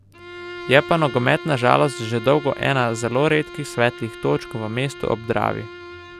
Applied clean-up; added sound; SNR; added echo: none; Bowed string instrument; 15 dB; none.